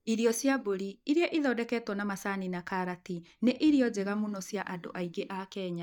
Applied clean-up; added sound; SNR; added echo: neural mask model DeepFilterNet 3.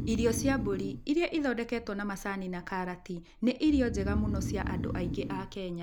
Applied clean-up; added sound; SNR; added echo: none; Breathing; 5 dB; none.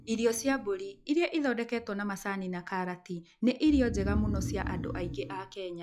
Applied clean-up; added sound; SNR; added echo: classical method log-MMSE.